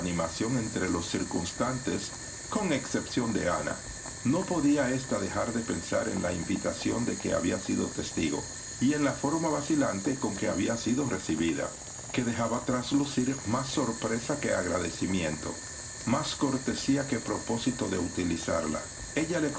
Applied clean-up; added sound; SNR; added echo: none; Boiling; 9 dB; reverberation time 0.1 s.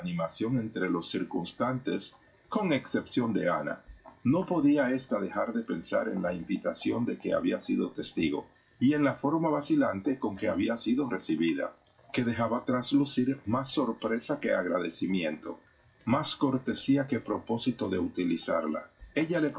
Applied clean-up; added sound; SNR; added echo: classical method WPE with log-MMSE.